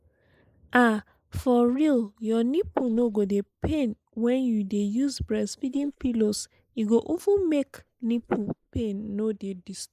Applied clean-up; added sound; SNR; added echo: neural mask model Resemble Enhance denoiser.